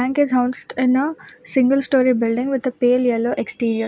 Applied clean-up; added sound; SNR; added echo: none; none; none; none.